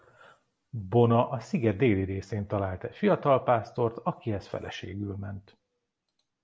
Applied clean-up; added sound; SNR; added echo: none; none; none; none.